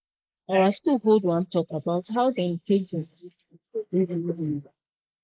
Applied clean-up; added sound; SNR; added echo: neural mask model Resemble Enhance denoiser.